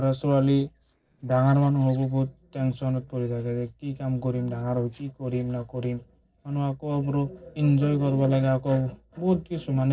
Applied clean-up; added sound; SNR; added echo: neural separator model SepFormer DNS4.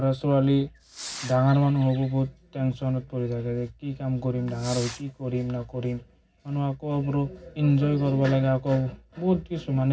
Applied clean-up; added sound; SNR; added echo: none; Fireworks; 19 dB; reverberation time 0.4 s.